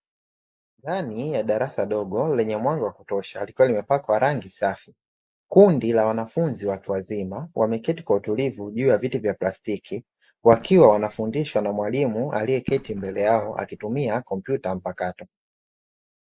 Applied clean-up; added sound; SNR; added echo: neural mask model Resemble Enhance denoiser.